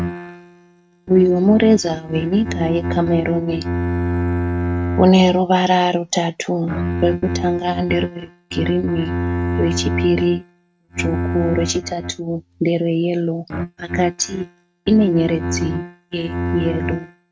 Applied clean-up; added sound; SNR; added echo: neural mask model RNNoise.